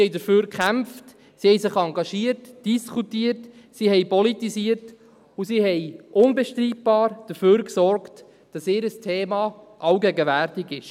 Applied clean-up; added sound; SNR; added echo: none; none; none; none.